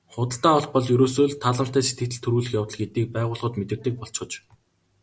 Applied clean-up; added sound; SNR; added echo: none; none; none; none.